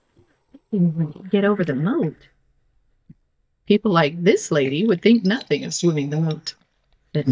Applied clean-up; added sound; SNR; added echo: neural mask model DeepFilterNet 3.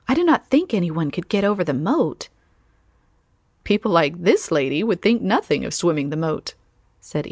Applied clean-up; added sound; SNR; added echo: none; none; none; none.